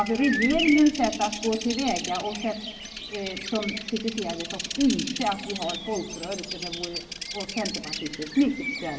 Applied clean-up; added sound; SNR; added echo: none; Bird vocalization, bird call, bird song; 7 dB; reverberation time 2.9 s.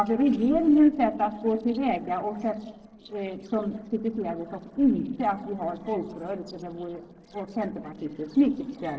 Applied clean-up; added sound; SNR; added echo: neural separator model SepFormer DNS4.